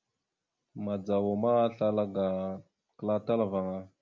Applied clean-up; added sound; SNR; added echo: none; none; none; none.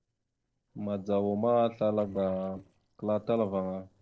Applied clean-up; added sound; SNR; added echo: neural separator model SepFormer DNS4.